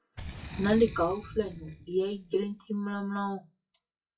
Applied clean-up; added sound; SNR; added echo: classical method WPE with log-MMSE.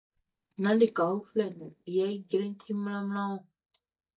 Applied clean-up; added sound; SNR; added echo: neural mask model DeepFilterNet 3.